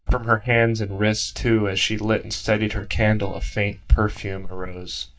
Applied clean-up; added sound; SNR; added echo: neural mask model DeepFilterNet 3.